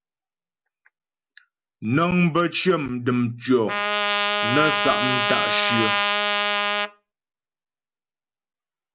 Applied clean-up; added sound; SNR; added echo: none; Trumpet; -3 dB; none.